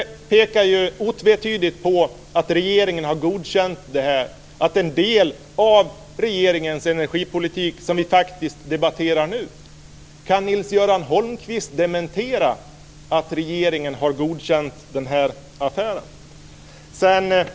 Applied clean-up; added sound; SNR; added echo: none; Bowed string instrument; 18 dB; none.